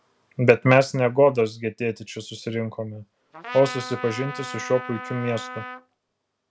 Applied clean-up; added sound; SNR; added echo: none; Trumpet; 12 dB; none.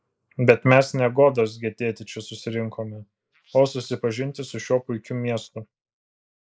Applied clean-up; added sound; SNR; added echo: neural mask model Resemble Enhance denoiser.